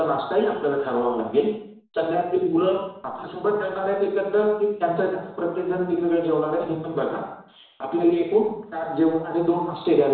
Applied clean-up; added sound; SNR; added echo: none; none; none; reverberation time 0.6 s.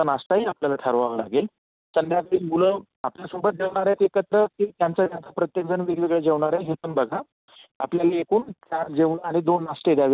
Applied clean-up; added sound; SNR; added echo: none; none; none; none.